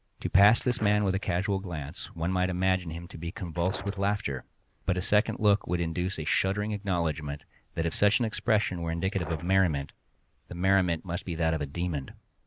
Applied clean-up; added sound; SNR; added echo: neural mask model Resemble Enhance denoiser.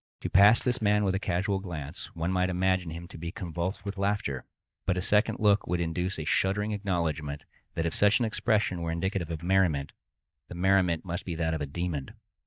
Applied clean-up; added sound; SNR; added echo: neural mask model DeepFilterNet 3.